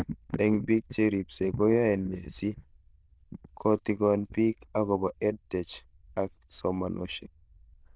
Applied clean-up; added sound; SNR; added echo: neural diffusion model UNIVERSE++.